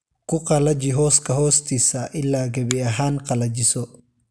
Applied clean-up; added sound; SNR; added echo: none; Finger snapping; 17 dB; none.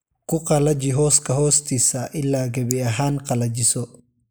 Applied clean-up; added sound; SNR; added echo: neural mask model Resemble Enhance denoiser.